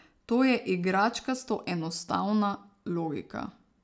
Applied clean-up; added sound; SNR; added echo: none; none; none; none.